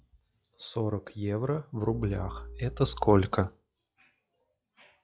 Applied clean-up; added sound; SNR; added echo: classical method log-MMSE.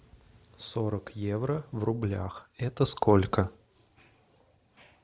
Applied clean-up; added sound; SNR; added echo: none; none; none; none.